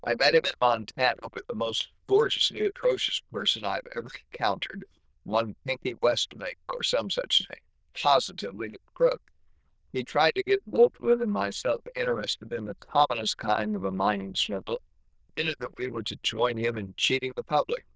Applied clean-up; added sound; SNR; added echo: neural diffusion model UNIVERSE++.